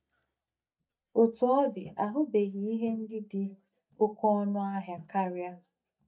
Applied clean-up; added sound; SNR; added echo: neural mask model DeepFilterNet 3.